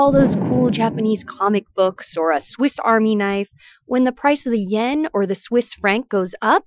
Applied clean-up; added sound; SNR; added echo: classical method Wiener filter.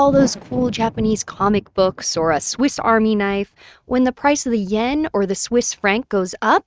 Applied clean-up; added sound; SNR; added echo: neural mask model RNNoise.